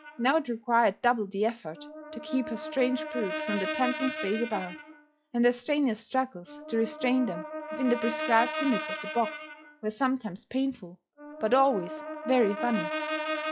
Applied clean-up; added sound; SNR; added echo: classical method log-MMSE.